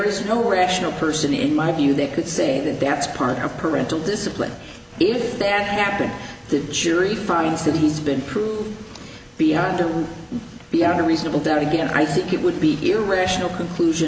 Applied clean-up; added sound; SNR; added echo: none; Bowed string instrument; 13 dB; none.